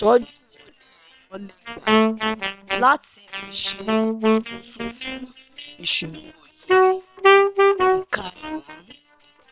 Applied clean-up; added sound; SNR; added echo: neural separator model SepFormer WHAM!.